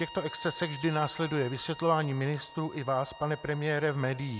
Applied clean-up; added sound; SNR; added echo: none; Bowed string instrument; 16 dB; none.